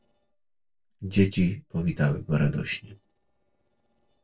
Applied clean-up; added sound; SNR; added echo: neural separator model SepFormer DNS4.